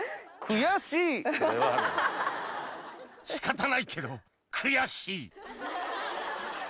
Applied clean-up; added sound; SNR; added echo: none; none; none; none.